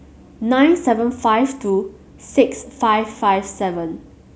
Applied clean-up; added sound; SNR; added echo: none; none; none; none.